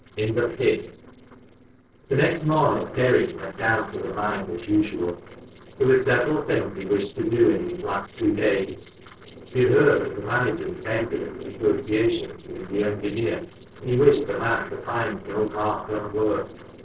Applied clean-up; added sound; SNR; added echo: neural separator model SepFormer DNS4.